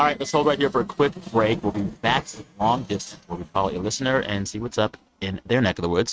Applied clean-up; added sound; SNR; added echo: neural mask model RNNoise.